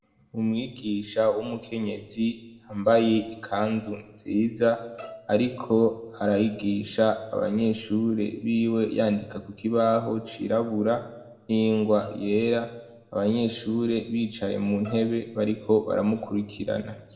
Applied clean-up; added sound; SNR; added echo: none; Bowed string instrument; 20 dB; reverberation time 0.7 s.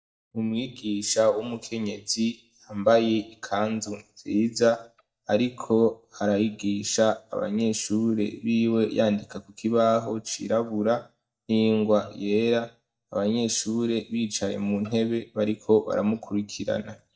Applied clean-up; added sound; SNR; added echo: neural mask model DeepFilterNet 3.